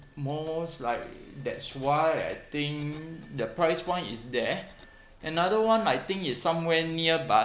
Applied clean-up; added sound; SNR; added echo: none; Bicycle bell; 17 dB; none.